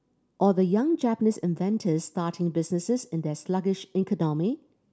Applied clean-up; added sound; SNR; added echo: none; none; none; none.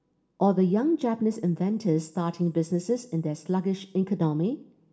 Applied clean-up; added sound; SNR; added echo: none; none; none; reverberation time 0.6 s.